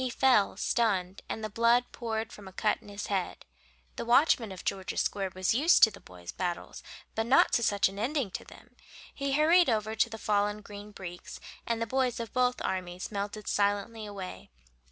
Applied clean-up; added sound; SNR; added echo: none; none; none; none.